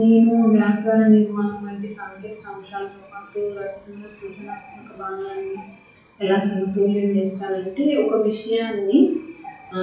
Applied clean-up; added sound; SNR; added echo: classical method WPE with log-MMSE.